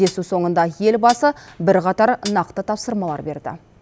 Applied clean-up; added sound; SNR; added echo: none; Hi-hat; 19 dB; none.